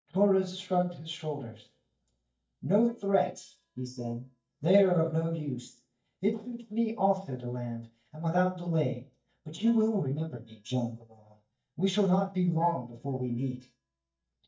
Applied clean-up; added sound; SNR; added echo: neural mask model DeepFilterNet 3.